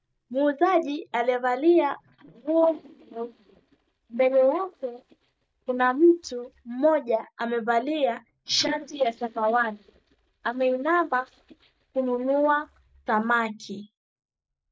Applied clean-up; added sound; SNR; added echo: neural mask model DeepFilterNet 3.